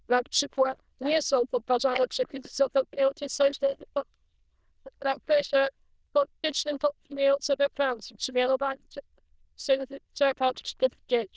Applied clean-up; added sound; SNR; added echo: neural diffusion model UNIVERSE++.